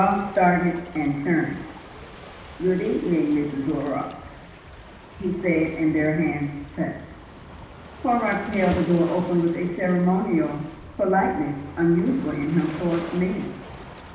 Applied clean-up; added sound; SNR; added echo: none; Waves, surf; 16 dB; reverberation time 0.9 s.